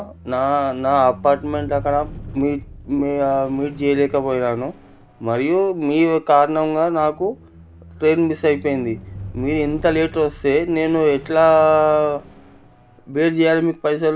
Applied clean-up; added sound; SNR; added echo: none; Squeak; 18 dB; none.